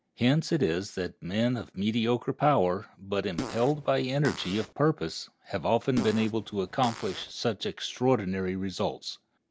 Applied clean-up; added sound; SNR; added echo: none; Fart; 11 dB; none.